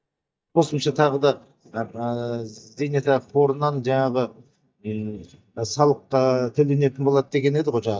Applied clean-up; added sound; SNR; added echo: neural mask model DeepFilterNet 3.